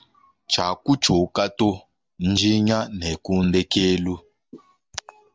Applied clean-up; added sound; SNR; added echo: none; none; none; none.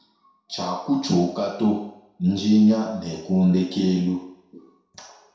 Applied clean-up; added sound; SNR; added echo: none; none; none; reverberation time 0.7 s.